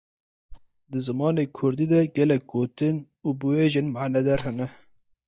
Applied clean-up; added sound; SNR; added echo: neural mask model DeepFilterNet 3.